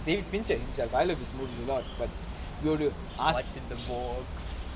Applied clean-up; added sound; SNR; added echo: none; none; none; none.